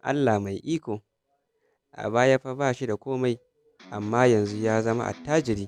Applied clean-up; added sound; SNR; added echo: none; Electric guitar; 20 dB; none.